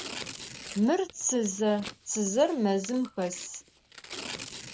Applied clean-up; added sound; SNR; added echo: none; Tearing; 14 dB; none.